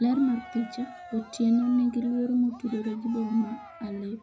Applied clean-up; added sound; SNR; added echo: none; Cheering; 19 dB; reverberation time 0.4 s.